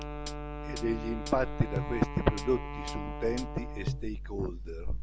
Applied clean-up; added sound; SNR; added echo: none; Wind instrument, woodwind instrument + Hi-hat; 8 dB; none.